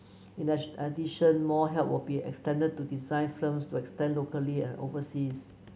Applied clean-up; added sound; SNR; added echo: none; none; none; none.